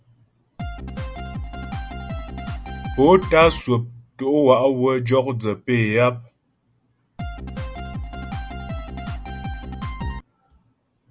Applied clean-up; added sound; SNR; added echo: none; Drum kit; 7 dB; none.